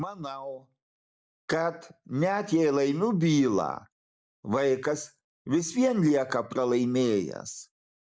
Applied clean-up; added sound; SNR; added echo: none; none; none; none.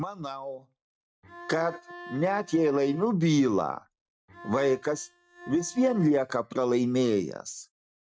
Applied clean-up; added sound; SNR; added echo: neural mask model RNNoise.